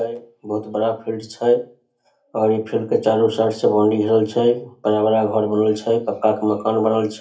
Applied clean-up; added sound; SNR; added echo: none; none; none; reverberation time 0.3 s.